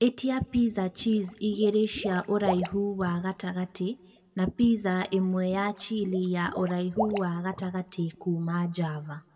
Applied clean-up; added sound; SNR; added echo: none; Water / Liquid; 13 dB; reverberation time 1.2 s.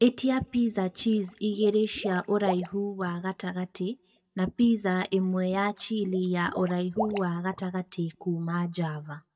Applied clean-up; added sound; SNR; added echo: neural mask model DeepFilterNet 3.